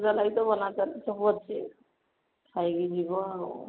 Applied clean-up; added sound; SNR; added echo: none; none; none; none.